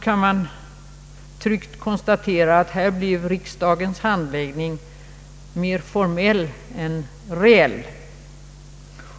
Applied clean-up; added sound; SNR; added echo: none; none; none; none.